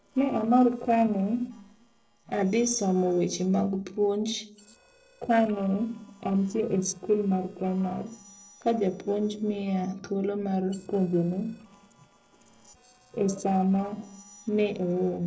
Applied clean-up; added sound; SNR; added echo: neural separator model SepFormer DNS4.